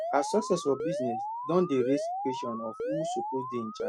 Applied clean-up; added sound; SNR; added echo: none; Alarm; 4 dB; none.